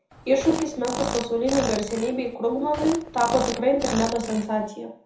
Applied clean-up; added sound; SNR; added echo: none; Fart; 8 dB; reverberation time 0.6 s.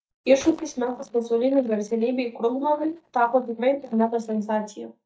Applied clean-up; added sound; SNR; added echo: neural mask model DeepFilterNet 3.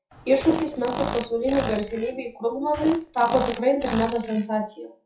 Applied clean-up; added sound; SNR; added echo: classical method WPE with log-MMSE.